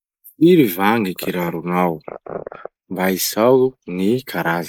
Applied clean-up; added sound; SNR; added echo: neural mask model Resemble Enhance denoiser.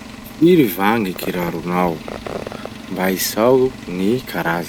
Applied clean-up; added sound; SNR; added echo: none; Engine + Fireworks; 14 dB; none.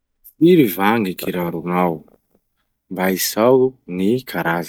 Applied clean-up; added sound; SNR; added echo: neural mask model DeepFilterNet 3.